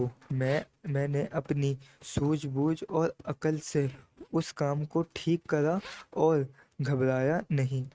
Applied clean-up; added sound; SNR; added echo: neural mask model RNNoise.